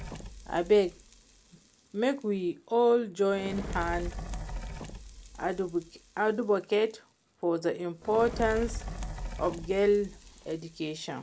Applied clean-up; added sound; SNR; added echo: none; Fire; 11 dB; none.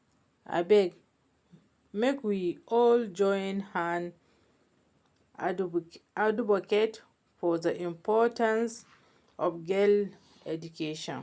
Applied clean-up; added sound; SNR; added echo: none; none; none; none.